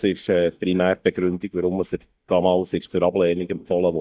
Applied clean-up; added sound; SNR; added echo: neural mask model DeepFilterNet 3.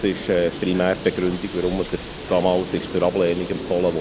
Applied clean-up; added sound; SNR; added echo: none; Bird; 11 dB; none.